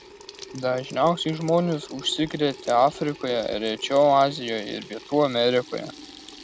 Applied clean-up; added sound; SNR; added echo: none; Sink (filling or washing) / Water tap, faucet; 18 dB; none.